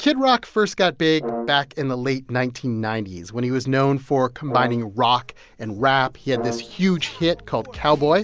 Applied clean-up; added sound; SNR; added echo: none; Brass instrument; 11 dB; none.